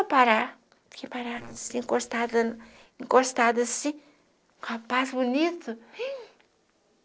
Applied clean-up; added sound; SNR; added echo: neural separator model SepFormer DNS4.